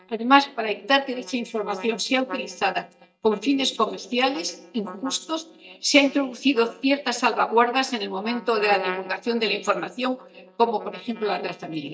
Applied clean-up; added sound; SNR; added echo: neural mask model DeepFilterNet 3.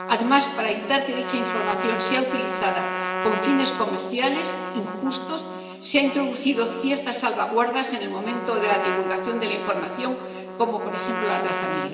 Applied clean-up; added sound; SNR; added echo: none; Trumpet; 6 dB; reverberation time 2.9 s.